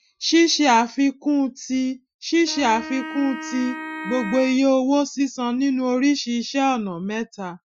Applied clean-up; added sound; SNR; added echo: classical method Wiener filter.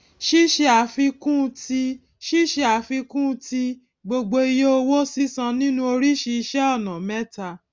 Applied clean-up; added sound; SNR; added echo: none; none; none; none.